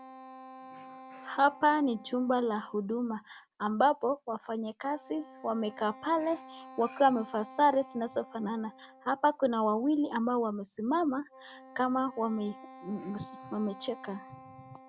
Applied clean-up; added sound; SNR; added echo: none; Wind instrument, woodwind instrument; 20 dB; none.